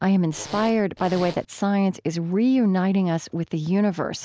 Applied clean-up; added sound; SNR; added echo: none; Zipper (clothing); 15 dB; none.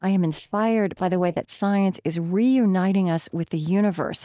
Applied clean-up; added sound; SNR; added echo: neural mask model DeepFilterNet 3.